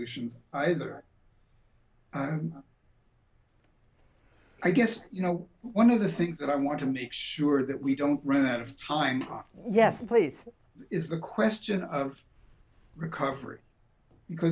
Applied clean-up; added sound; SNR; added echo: none; none; none; none.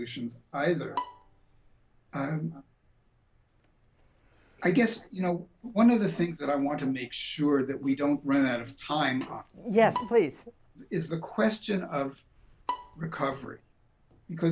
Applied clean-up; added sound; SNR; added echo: none; Bowed string instrument; 13 dB; none.